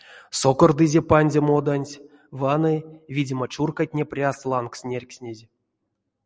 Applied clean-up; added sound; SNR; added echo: none; none; none; none.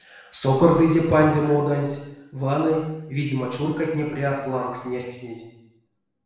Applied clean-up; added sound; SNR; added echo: none; none; none; reverberation time 0.9 s.